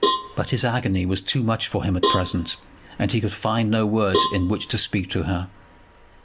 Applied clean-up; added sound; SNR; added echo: none; Cowbell; 5 dB; none.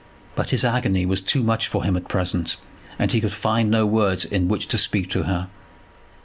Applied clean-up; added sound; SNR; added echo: none; none; none; none.